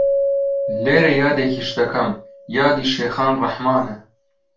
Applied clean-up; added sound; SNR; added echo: none; Keyboard (musical); 5 dB; reverberation time 0.3 s.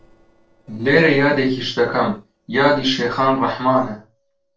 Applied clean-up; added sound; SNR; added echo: neural separator model SepFormer DNS4.